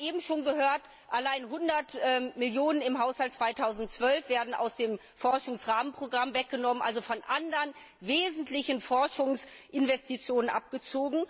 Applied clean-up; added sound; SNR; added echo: none; none; none; none.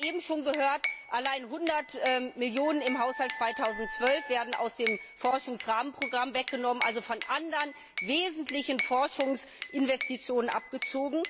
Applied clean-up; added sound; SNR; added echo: none; Wind instrument, woodwind instrument + Glass / Bell; 6 dB; none.